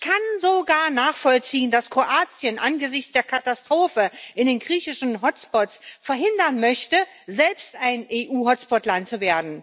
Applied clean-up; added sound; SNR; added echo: none; none; none; none.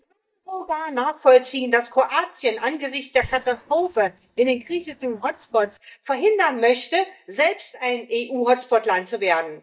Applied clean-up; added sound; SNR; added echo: neural mask model DeepFilterNet 3.